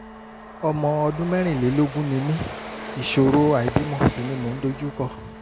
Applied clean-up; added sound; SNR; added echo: none; Bowed string instrument + Train; 13 dB; none.